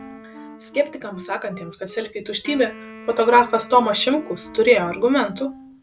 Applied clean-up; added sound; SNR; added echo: none; Wind instrument, woodwind instrument + Wind instrument, woodwind instrument; 19 dB; none.